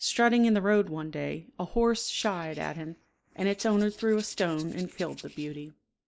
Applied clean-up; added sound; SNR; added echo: neural mask model Resemble Enhance denoiser.